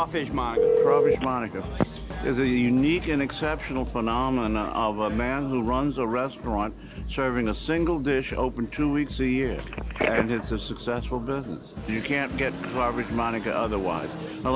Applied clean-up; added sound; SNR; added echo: none; Telephone; 6 dB; none.